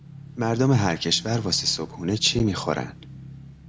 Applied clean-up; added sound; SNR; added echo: none; Motorcycle / Engine; 16 dB; none.